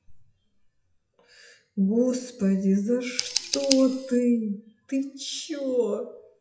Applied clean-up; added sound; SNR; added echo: classical method WPE with log-MMSE.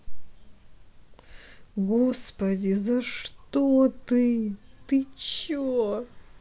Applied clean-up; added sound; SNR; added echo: none; none; none; none.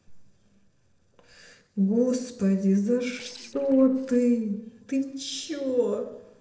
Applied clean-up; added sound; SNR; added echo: neural separator model SepFormer DNS4.